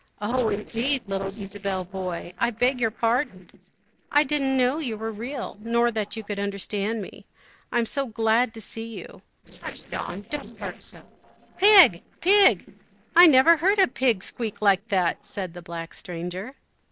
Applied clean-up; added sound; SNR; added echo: neural separator model SepFormer DNS4.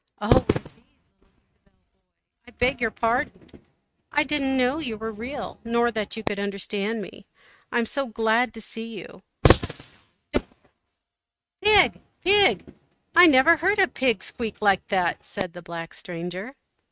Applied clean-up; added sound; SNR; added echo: neural mask model RNNoise.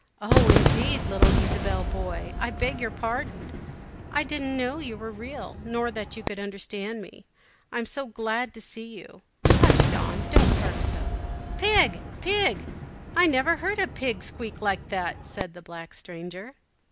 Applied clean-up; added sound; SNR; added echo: none; Cheering / Fireworks; -3 dB; none.